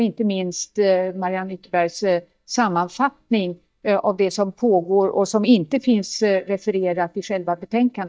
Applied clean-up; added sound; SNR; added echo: neural mask model DeepFilterNet 3.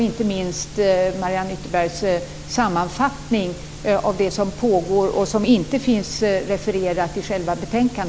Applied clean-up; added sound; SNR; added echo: none; none; none; none.